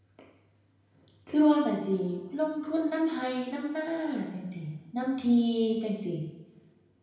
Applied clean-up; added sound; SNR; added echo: none; none; none; reverberation time 0.9 s.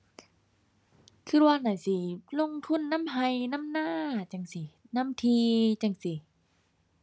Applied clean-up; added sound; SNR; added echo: none; none; none; none.